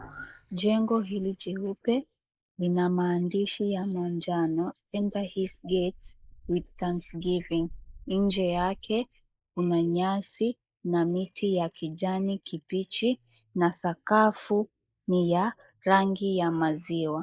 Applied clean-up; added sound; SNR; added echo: neural mask model Resemble Enhance denoiser.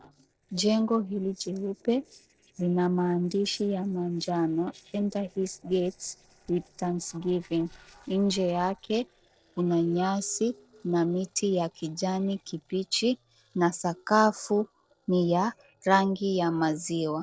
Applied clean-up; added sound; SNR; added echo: neural separator model SepFormer DNS4.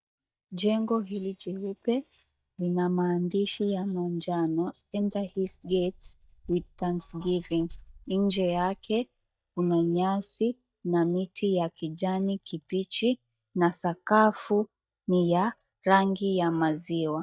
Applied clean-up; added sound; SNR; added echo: neural mask model DeepFilterNet 3.